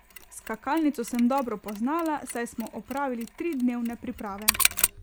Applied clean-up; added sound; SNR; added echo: none; Mechanisms; 4 dB; none.